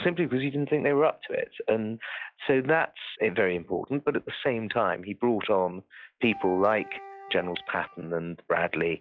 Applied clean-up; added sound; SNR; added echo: classical method log-MMSE.